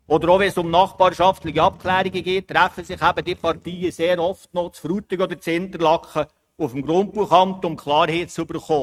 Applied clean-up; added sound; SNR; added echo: neural mask model RNNoise.